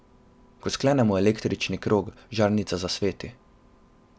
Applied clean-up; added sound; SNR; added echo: none; none; none; none.